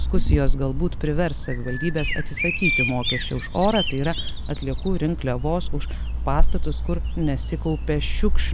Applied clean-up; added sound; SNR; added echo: none; Bird vocalization, bird call, bird song; -4 dB; none.